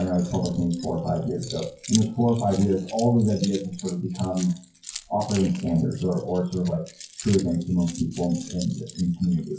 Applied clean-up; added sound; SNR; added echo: classical method WPE with log-MMSE.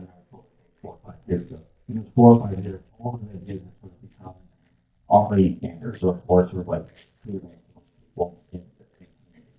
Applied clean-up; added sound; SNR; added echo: neural mask model DeepFilterNet 3.